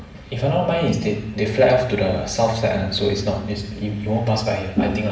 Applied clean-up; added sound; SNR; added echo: none; none; none; reverberation time 0.7 s.